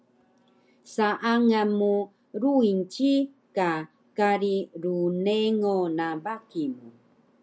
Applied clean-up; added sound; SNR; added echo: none; none; none; none.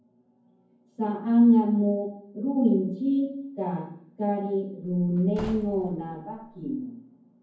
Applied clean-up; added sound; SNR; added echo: none; Slam / Wood; 18 dB; reverberation time 0.9 s.